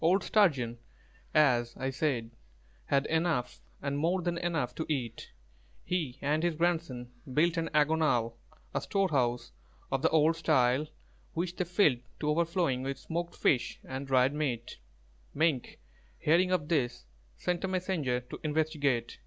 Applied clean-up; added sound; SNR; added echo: none; none; none; none.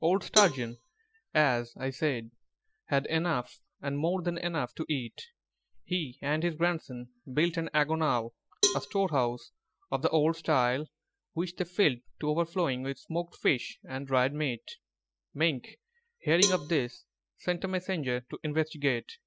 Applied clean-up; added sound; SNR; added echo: classical method spectral subtraction.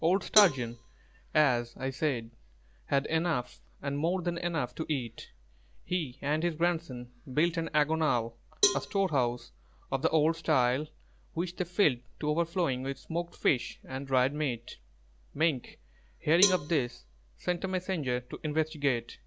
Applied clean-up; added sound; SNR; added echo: none; Cowbell; 6 dB; none.